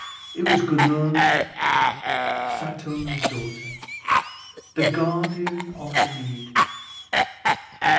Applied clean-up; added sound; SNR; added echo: none; Cough; -4 dB; reverberation time 0.6 s.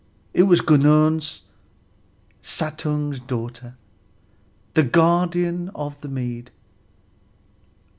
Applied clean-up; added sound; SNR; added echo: none; none; none; none.